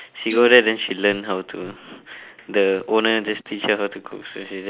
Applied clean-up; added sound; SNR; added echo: neural mask model Resemble Enhance denoiser.